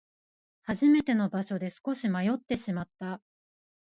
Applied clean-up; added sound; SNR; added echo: none; none; none; none.